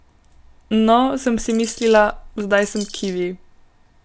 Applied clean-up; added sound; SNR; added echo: none; Bird vocalization, bird call, bird song; 15 dB; none.